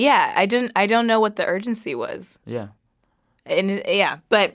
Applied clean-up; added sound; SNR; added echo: none; none; none; none.